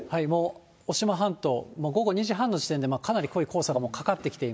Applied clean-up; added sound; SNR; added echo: none; none; none; none.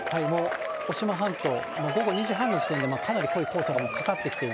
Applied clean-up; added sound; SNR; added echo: none; Applause / Crowd / Cheering; 2 dB; none.